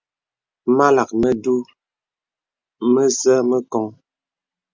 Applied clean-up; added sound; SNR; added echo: none; none; none; none.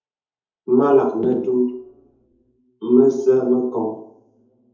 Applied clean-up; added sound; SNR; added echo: none; none; none; reverberation time 0.8 s.